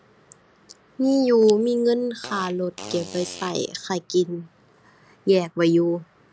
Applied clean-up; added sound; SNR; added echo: none; Fart; 16 dB; none.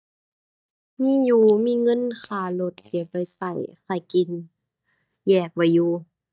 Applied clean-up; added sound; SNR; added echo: neural mask model DeepFilterNet 3.